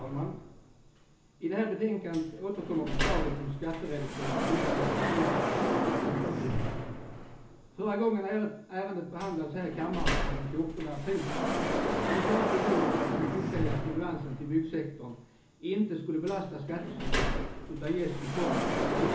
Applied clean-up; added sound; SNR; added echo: none; Sliding door; -1 dB; reverberation time 0.7 s.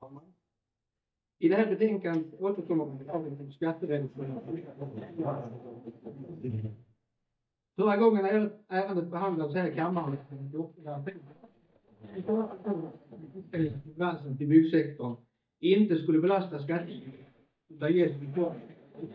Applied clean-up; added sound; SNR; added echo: neural mask model DeepFilterNet 3.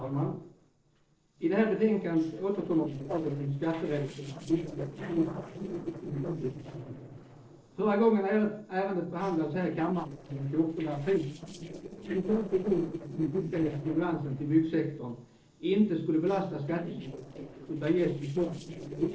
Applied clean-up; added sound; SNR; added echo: neural separator model SepFormer DNS4.